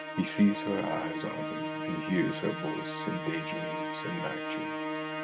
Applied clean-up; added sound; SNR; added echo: none; Musical instrument; 2 dB; none.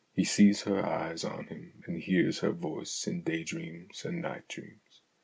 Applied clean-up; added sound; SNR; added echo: none; none; none; none.